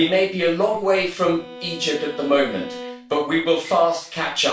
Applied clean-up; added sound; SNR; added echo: none; Bowed string instrument; 15 dB; reverberation time 0.3 s.